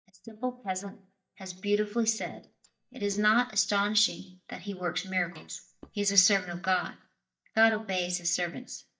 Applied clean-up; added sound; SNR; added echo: neural mask model DeepFilterNet 3.